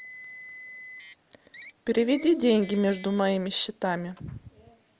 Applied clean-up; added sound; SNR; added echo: none; Car; 17 dB; none.